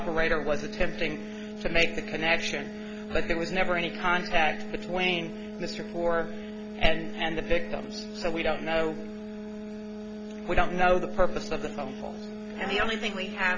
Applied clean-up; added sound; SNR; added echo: none; none; none; none.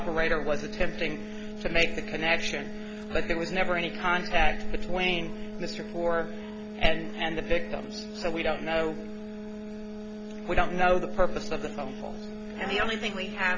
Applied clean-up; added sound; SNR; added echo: none; Dog; 10 dB; none.